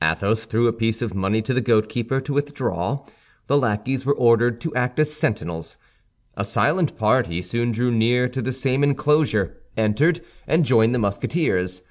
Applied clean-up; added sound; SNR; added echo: none; none; none; none.